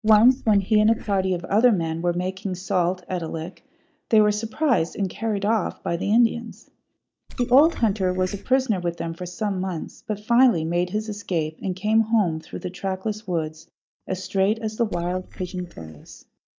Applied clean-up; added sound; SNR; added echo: neural mask model DeepFilterNet 3.